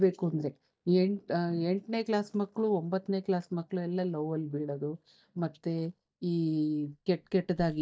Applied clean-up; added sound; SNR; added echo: neural mask model DeepFilterNet 3.